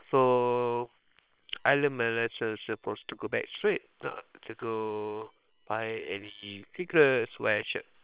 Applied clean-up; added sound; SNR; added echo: neural separator model SepFormer WHAM!.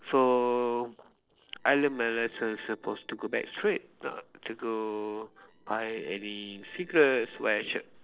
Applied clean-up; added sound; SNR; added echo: neural separator model SepFormer DNS4.